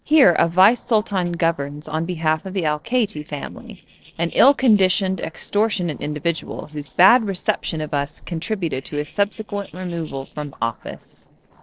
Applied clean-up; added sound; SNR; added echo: neural separator model SepFormer DNS4.